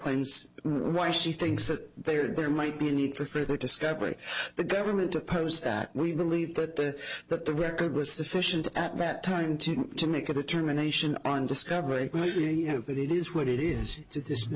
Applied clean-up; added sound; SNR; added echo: none; Whoosh, swoosh, swish; 18 dB; none.